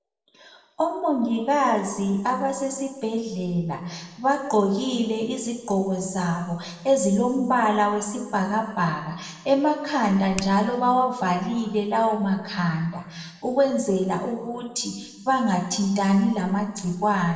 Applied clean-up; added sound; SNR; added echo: neural separator model SepFormer DNS4.